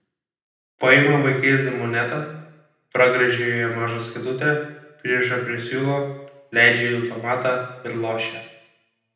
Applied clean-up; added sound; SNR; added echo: none; none; none; reverberation time 0.8 s.